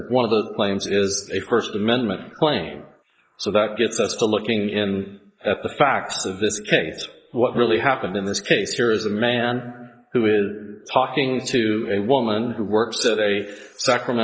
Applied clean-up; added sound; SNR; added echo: neural mask model Resemble Enhance denoiser.